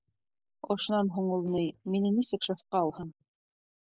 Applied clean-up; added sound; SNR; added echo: neural mask model Resemble Enhance denoiser.